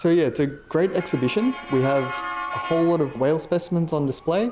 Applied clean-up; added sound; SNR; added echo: none; Motor vehicle (road) / Siren; 13 dB; none.